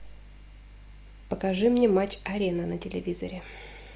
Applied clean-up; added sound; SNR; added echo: none; none; none; none.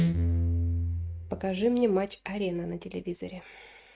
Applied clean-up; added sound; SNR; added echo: neural mask model RNNoise.